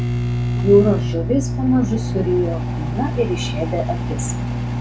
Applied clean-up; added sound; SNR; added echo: none; Microwave oven; 1 dB; none.